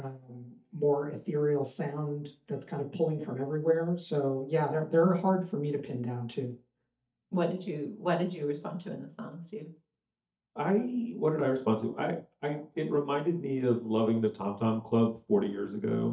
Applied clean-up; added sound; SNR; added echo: neural mask model DeepFilterNet 3.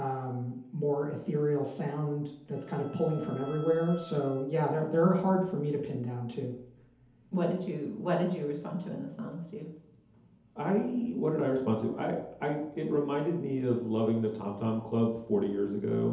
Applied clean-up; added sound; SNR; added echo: none; Bowed string instrument; 19 dB; reverberation time 2.2 s.